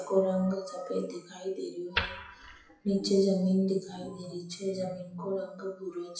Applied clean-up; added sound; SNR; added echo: classical method WPE with log-MMSE.